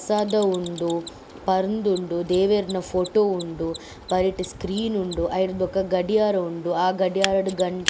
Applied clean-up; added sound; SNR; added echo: none; Mechanisms; 15 dB; none.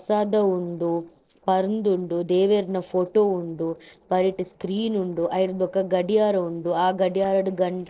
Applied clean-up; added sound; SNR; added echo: neural separator model SepFormer DNS4.